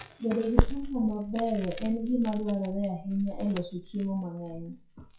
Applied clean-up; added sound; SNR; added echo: classical method WPE with log-MMSE.